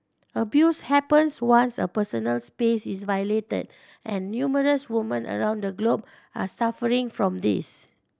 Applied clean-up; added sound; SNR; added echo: none; none; none; none.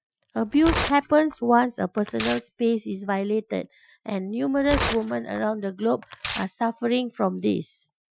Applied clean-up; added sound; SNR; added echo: classical method Wiener filter.